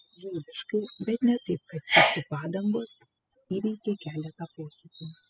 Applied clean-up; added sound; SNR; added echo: classical method spectral subtraction.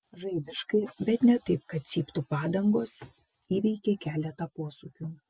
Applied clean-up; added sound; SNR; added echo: none; none; none; none.